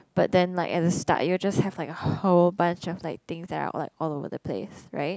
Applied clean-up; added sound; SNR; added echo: none; none; none; none.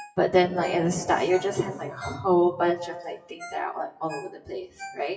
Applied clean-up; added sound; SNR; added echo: classical method WPE with log-MMSE.